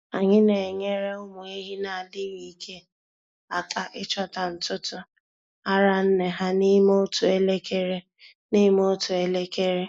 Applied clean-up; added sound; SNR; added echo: neural mask model Resemble Enhance denoiser.